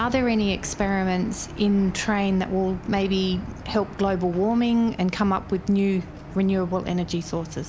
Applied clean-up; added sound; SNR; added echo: none; Engine / Aircraft; 16 dB; none.